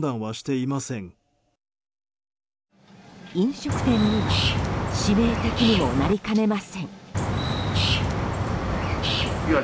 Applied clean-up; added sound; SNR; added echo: none; Bird; -3 dB; none.